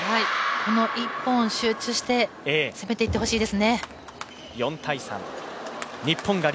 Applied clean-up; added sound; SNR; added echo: none; none; none; none.